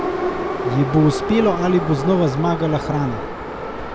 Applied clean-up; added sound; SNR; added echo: none; Subway, metro, underground; 5 dB; none.